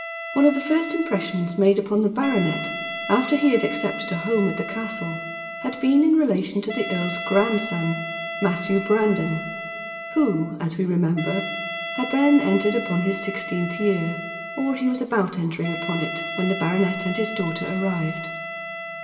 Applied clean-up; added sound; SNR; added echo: none; Wind instrument, woodwind instrument; 9 dB; reverberation time 2.2 s.